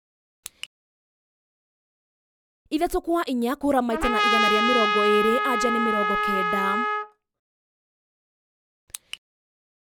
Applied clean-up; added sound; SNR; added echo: none; Trumpet; -5 dB; none.